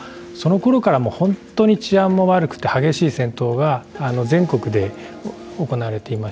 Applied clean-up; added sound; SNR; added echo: none; none; none; none.